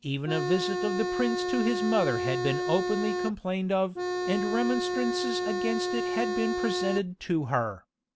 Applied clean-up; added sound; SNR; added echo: none; Organ; 0 dB; none.